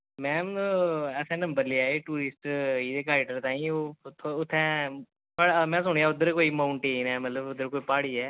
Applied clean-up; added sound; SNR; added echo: none; none; none; none.